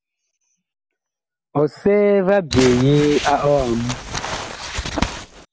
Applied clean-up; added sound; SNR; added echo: none; Crumpling, crinkling; 7 dB; none.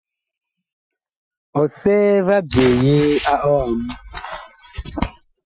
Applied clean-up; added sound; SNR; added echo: classical method Wiener filter.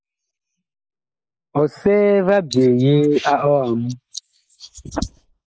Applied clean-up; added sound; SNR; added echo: neural mask model Resemble Enhance denoiser.